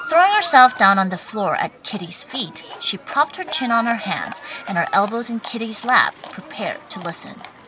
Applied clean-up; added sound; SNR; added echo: none; Livestock, farm animals, working animals; 15 dB; none.